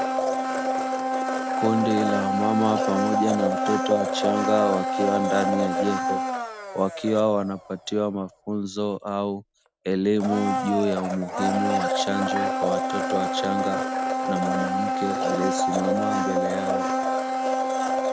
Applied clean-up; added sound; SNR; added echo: none; Domestic sounds, home sounds; -1 dB; none.